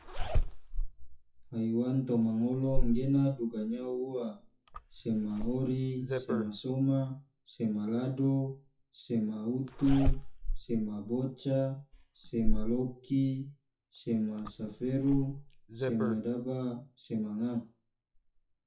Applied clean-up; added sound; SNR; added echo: classical method WPE with log-MMSE.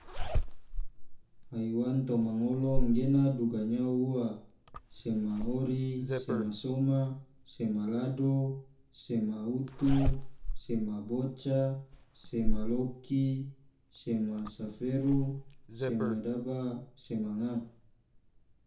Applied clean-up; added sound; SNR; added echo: none; Zipper (clothing); 3 dB; reverberation time 0.7 s.